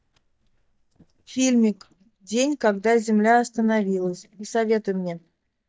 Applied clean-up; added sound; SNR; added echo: neural mask model DeepFilterNet 3.